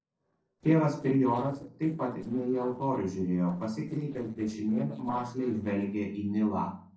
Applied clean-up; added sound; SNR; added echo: neural separator model SepFormer DNS4.